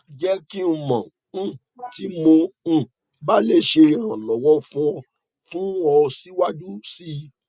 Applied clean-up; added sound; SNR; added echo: none; none; none; none.